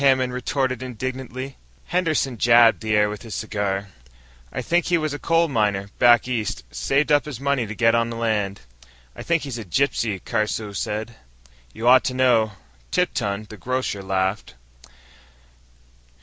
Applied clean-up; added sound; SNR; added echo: none; none; none; none.